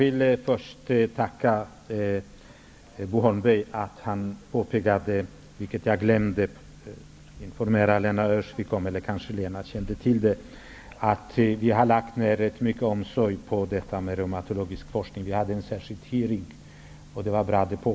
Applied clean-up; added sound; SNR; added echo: none; none; none; none.